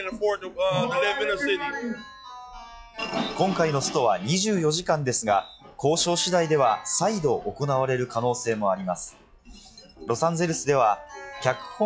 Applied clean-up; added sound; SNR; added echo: classical method log-MMSE.